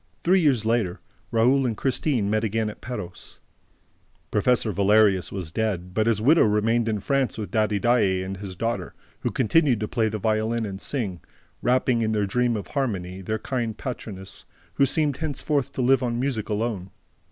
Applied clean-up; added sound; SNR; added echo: none; none; none; none.